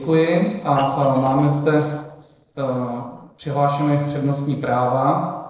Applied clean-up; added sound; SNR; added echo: neural separator model SepFormer DNS4.